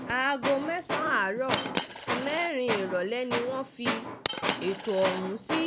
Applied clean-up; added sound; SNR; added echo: none; Coin (dropping) + Tools; 3 dB; none.